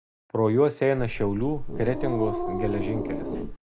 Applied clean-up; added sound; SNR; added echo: none; Growling; 3 dB; none.